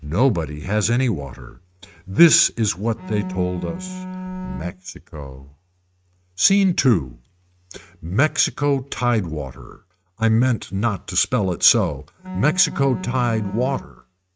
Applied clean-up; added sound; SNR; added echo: neural mask model RNNoise.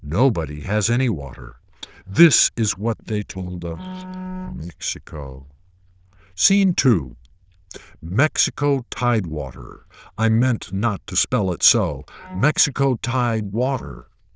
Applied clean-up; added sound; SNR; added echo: neural diffusion model UNIVERSE++.